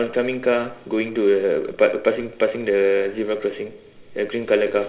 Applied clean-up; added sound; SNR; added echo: none; none; none; reverberation time 0.9 s.